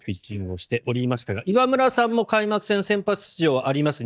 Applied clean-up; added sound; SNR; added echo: neural mask model DeepFilterNet 3.